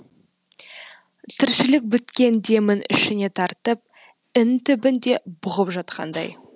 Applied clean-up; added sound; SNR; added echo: none; none; none; none.